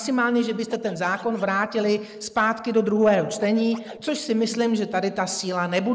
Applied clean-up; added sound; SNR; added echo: neural mask model Resemble Enhance denoiser.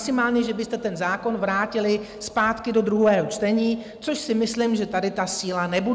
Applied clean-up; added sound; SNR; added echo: none; none; none; none.